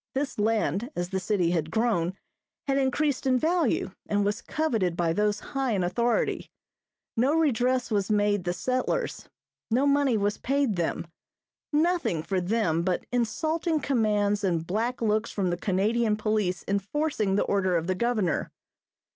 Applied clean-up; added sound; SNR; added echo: none; none; none; none.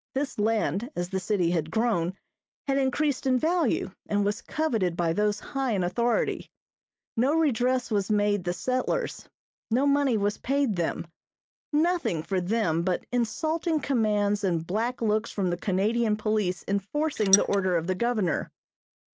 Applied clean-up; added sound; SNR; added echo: neural mask model Resemble Enhance denoiser.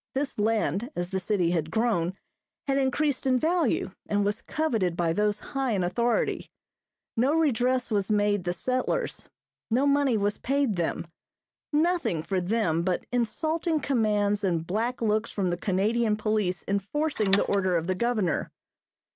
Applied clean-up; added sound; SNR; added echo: none; Tools; 3 dB; none.